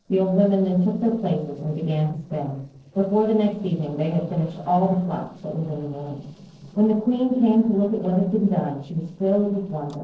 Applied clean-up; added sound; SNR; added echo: neural separator model SepFormer DNS4.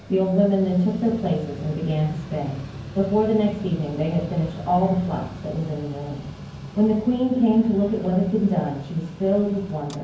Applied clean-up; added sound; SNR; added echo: none; Mechanical fan; 14 dB; reverberation time 0.9 s.